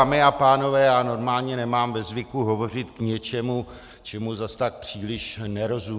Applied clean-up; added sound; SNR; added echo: none; none; none; none.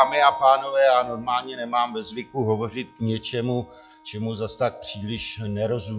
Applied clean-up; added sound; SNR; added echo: classical method log-MMSE.